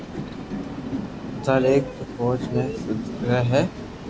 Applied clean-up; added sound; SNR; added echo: none; Train; 7 dB; none.